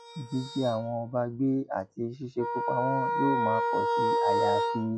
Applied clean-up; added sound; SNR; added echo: classical method log-MMSE.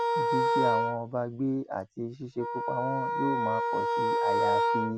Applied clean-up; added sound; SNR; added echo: none; Wind instrument, woodwind instrument; -4 dB; none.